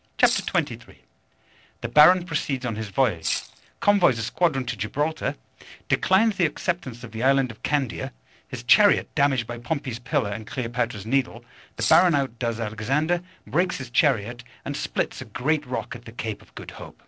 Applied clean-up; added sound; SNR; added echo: neural separator model SepFormer DNS4.